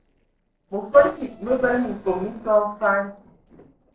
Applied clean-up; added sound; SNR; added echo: neural separator model SepFormer DNS4.